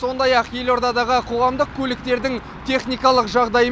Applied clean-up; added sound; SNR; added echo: none; none; none; none.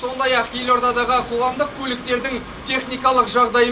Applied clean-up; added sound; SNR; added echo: none; Waves, surf; 19 dB; reverberation time 0.2 s.